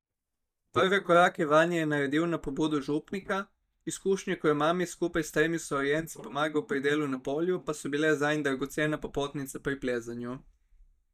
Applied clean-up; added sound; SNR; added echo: neural mask model DeepFilterNet 3.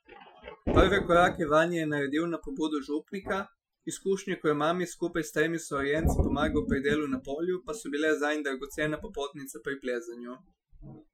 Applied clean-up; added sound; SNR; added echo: classical method Wiener filter.